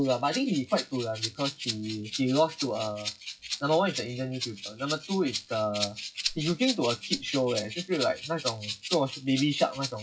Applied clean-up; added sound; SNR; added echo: classical method WPE with log-MMSE.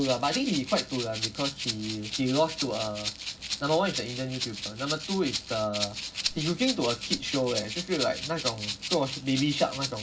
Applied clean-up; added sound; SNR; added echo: none; Rattle (instrument); 5 dB; reverberation time 0.4 s.